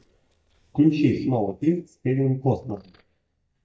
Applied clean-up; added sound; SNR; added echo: neural mask model DeepFilterNet 3.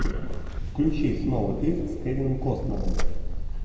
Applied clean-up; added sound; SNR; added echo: none; Purr; -1 dB; reverberation time 1.5 s.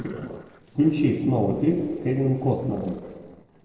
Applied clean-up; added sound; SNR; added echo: neural separator model SepFormer DNS4.